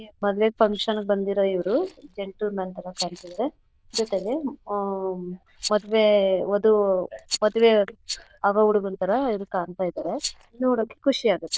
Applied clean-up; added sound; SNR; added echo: neural diffusion model UNIVERSE++.